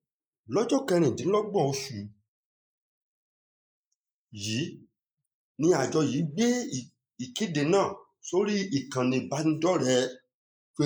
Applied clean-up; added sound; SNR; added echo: neural mask model Resemble Enhance denoiser.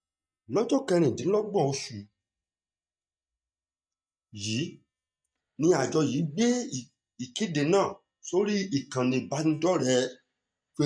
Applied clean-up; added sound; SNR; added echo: neural mask model DeepFilterNet 3.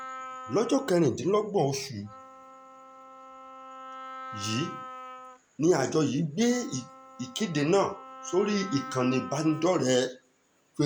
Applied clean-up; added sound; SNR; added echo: none; Wind instrument, woodwind instrument; 15 dB; none.